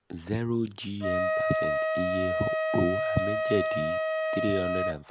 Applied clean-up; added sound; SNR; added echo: none; Wind instrument, woodwind instrument; -3 dB; none.